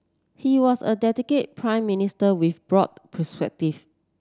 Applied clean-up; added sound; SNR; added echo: none; none; none; none.